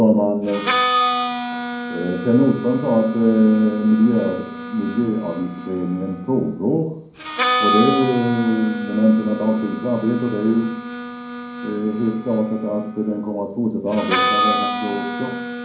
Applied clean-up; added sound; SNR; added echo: none; Harmonica; 5 dB; reverberation time 0.6 s.